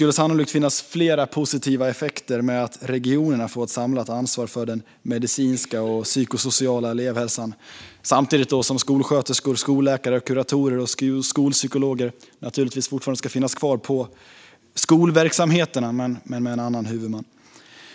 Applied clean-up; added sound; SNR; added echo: none; none; none; none.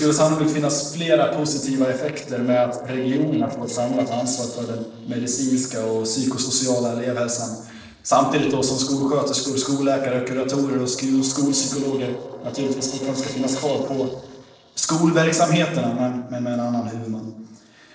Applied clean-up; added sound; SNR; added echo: neural separator model SepFormer DNS4.